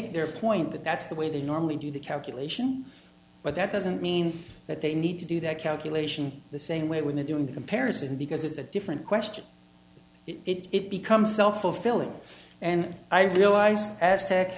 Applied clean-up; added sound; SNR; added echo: none; none; none; none.